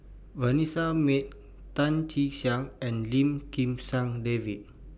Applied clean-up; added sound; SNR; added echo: none; none; none; none.